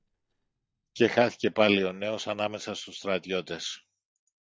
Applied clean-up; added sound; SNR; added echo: neural mask model DeepFilterNet 3.